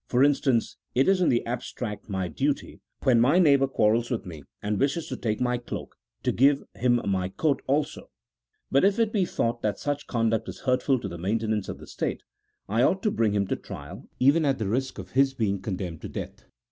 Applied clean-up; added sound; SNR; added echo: none; none; none; none.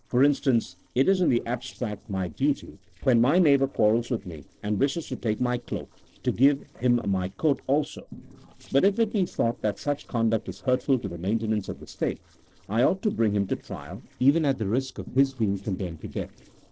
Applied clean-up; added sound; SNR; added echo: neural separator model SepFormer DNS4.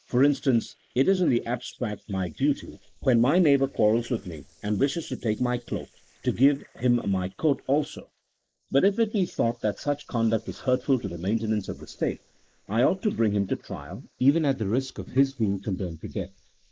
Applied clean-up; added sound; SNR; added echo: neural mask model Resemble Enhance denoiser.